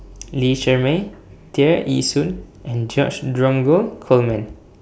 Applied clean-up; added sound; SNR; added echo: none; none; none; none.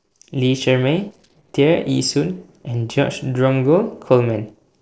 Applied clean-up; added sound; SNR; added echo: neural separator model SepFormer DNS4.